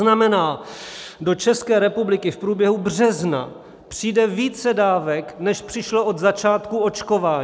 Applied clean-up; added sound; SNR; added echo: none; none; none; none.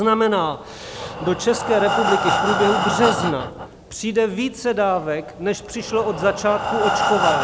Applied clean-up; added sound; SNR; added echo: none; Breathing; 3 dB; none.